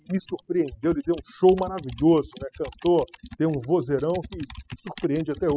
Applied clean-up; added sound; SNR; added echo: classical method spectral subtraction.